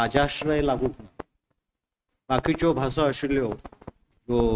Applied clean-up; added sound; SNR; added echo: neural mask model RNNoise.